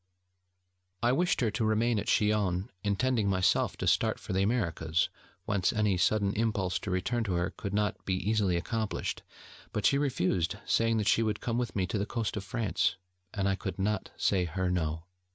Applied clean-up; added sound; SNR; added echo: none; none; none; none.